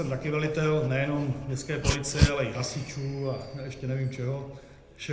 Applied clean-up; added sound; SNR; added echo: none; Dog; 4 dB; reverberation time 0.8 s.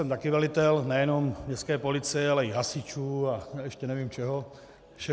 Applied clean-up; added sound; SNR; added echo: none; none; none; none.